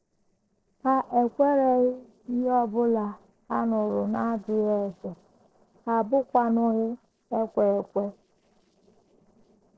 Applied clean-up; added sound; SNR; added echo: neural separator model SepFormer DNS4.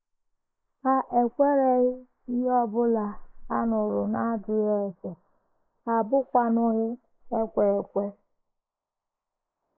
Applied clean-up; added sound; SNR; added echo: neural mask model Resemble Enhance denoiser.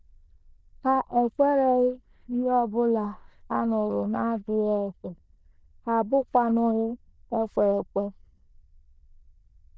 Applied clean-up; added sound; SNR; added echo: neural diffusion model UNIVERSE++.